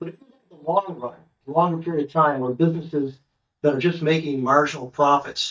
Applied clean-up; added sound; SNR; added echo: neural mask model DeepFilterNet 3.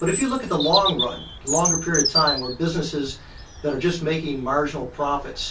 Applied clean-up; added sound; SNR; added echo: none; Bird vocalization, bird call, bird song; 4 dB; reverberation time 0.1 s.